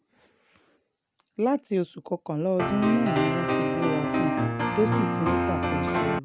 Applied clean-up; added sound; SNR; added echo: none; Piano; -4 dB; none.